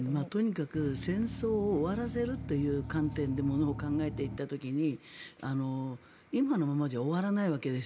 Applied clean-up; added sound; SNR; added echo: none; Engine; 8 dB; none.